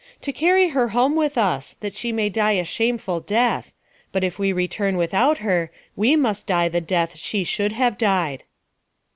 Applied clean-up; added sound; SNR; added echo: none; none; none; none.